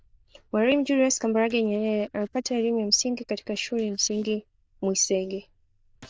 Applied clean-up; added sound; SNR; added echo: neural diffusion model UNIVERSE++.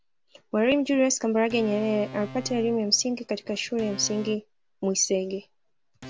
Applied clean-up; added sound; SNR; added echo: none; Organ; 18 dB; none.